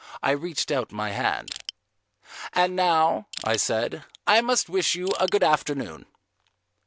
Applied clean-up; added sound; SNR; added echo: none; Crushing; 13 dB; none.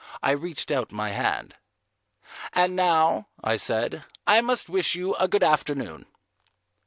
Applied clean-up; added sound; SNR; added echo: none; none; none; none.